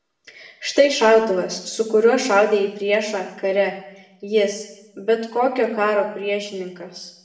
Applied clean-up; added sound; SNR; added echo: none; none; none; reverberation time 0.7 s.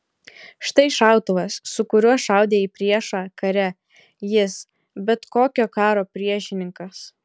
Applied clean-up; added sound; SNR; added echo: none; none; none; none.